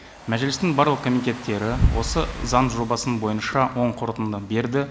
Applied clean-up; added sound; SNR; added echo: none; Domestic sounds, home sounds; 19 dB; none.